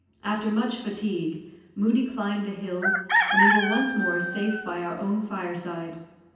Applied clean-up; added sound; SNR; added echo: none; Chicken, rooster; -3 dB; reverberation time 0.9 s.